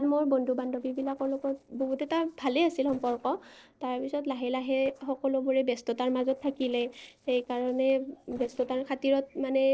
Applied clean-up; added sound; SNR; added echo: neural separator model SepFormer DNS4.